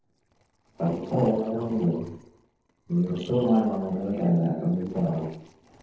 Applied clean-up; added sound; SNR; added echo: neural separator model SepFormer DNS4.